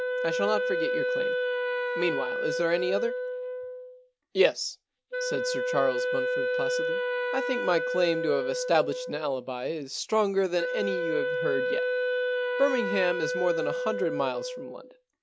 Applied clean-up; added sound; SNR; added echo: none; Wind instrument, woodwind instrument; 0 dB; none.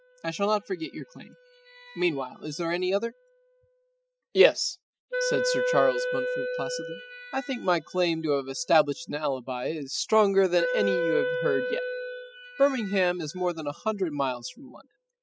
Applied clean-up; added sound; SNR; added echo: classical method spectral subtraction.